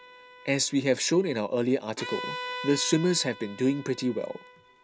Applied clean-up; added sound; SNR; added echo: none; Bowed string instrument; 13 dB; none.